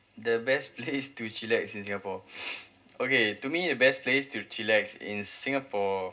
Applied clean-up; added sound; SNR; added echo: none; none; none; reverberation time 0.2 s.